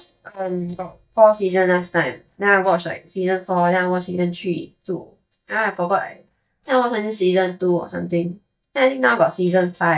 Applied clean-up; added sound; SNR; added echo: neural mask model DeepFilterNet 3.